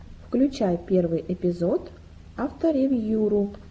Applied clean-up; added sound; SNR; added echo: none; none; none; none.